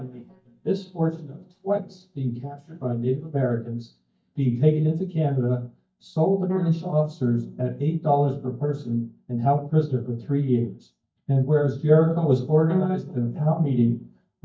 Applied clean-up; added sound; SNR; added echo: neural mask model DeepFilterNet 3.